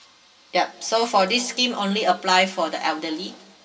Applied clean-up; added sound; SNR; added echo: none; none; none; reverberation time 2.2 s.